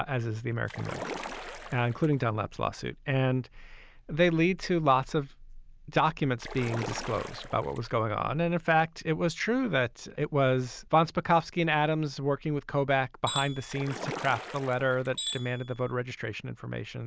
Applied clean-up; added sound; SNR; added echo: none; Splash, splatter + Tools; 11 dB; none.